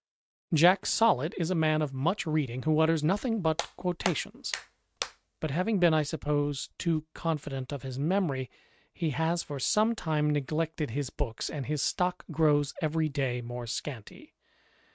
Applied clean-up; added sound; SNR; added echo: neural mask model RNNoise.